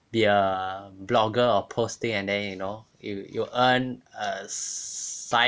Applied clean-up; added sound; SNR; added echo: none; none; none; none.